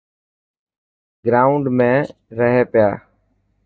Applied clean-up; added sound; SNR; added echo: neural mask model DeepFilterNet 3.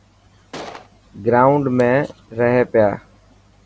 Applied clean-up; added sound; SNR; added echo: none; Gunshot, gunfire; 14 dB; none.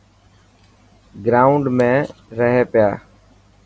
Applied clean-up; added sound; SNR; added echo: none; none; none; none.